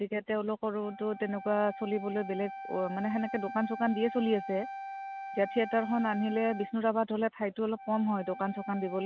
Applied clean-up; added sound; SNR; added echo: none; Wind instrument, woodwind instrument; 11 dB; none.